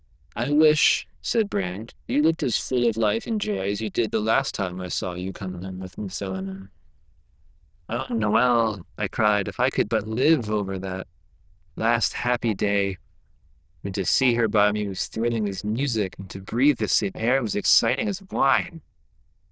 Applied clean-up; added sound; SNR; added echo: neural diffusion model UNIVERSE++.